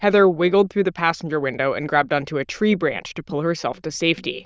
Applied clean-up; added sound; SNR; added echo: neural diffusion model UNIVERSE++.